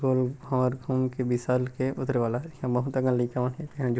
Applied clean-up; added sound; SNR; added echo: neural mask model Resemble Enhance denoiser.